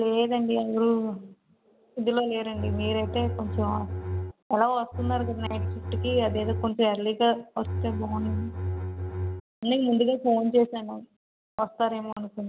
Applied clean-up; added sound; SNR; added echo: none; Bowed string instrument; 3 dB; none.